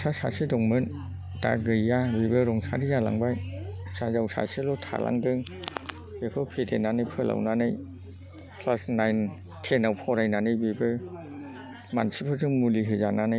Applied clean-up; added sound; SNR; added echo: none; none; none; none.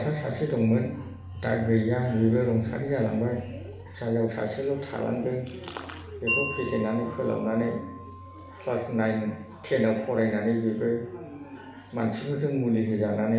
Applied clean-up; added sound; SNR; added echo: none; Wind chime; 15 dB; reverberation time 0.8 s.